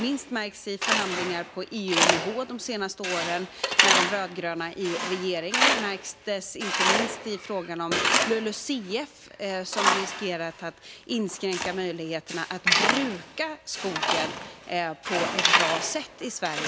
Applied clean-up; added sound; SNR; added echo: none; Tools; -3 dB; none.